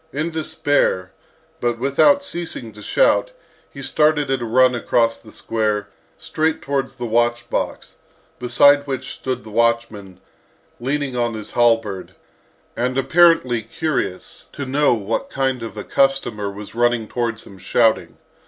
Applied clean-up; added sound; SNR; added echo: none; none; none; none.